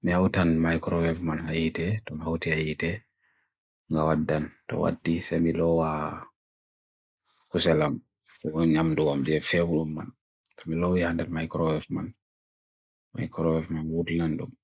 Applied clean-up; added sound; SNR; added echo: neural mask model Resemble Enhance denoiser.